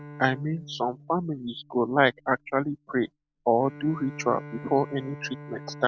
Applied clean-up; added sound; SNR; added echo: none; Bowed string instrument; 17 dB; none.